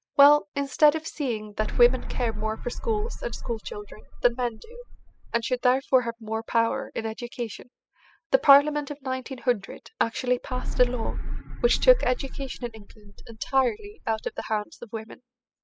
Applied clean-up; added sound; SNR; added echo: classical method spectral subtraction.